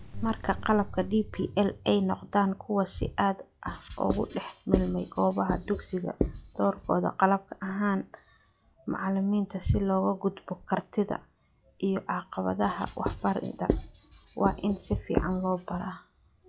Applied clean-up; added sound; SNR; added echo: classical method log-MMSE.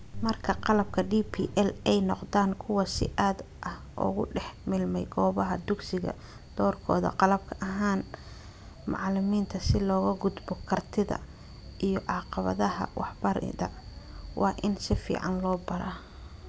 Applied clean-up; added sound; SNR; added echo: none; none; none; none.